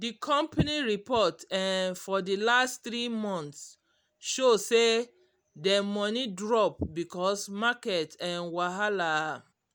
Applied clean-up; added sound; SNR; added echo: none; none; none; none.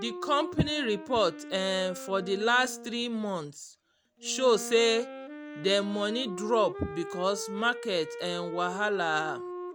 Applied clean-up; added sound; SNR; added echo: none; Wind instrument, woodwind instrument; 11 dB; none.